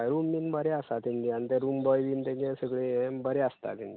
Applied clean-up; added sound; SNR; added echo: none; none; none; none.